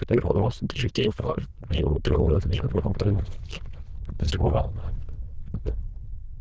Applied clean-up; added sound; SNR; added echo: neural diffusion model UNIVERSE++.